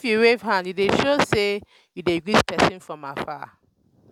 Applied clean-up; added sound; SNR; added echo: none; none; none; none.